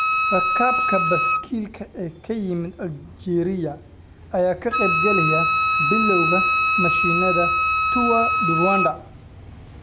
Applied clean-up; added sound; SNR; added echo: none; Wind instrument, woodwind instrument; -3 dB; none.